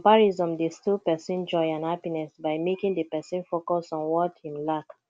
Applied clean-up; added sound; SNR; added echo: none; none; none; none.